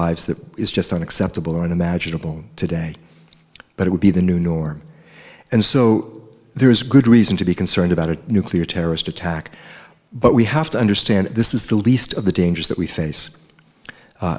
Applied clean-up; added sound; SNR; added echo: none; none; none; none.